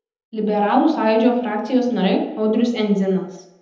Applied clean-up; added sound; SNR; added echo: none; none; none; reverberation time 0.9 s.